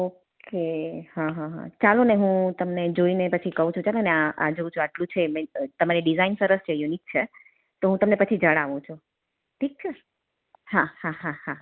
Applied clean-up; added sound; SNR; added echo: none; none; none; none.